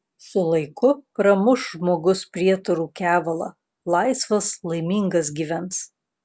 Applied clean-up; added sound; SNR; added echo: none; none; none; none.